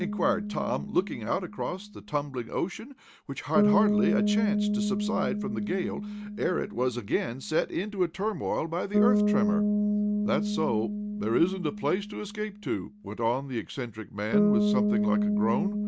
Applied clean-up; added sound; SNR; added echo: none; Bass guitar; -1 dB; none.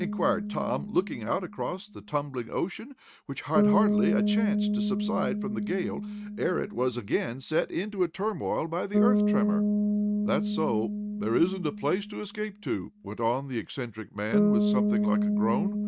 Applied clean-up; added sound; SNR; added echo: neural mask model RNNoise.